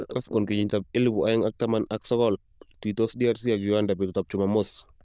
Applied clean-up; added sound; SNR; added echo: neural diffusion model UNIVERSE++.